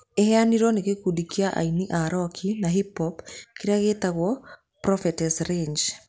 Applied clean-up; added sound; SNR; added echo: none; none; none; none.